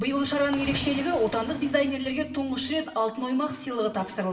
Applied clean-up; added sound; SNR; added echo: none; Splash, splatter; 13 dB; reverberation time 0.7 s.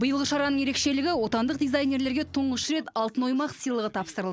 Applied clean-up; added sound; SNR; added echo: none; none; none; none.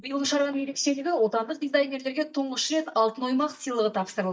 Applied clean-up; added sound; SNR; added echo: neural mask model DeepFilterNet 3.